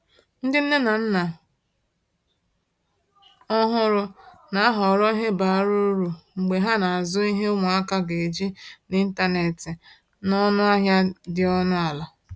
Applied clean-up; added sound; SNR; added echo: none; none; none; none.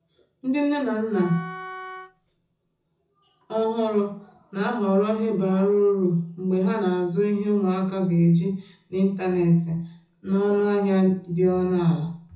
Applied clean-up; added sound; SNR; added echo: none; Wind instrument, woodwind instrument; 16 dB; reverberation time 0.5 s.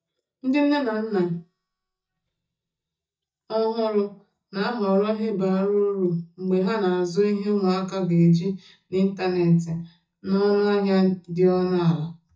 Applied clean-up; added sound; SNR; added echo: neural mask model DeepFilterNet 3.